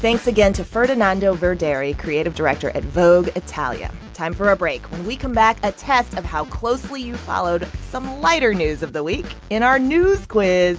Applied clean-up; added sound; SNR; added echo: none; none; none; none.